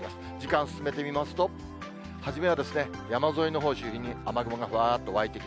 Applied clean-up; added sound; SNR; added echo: none; none; none; none.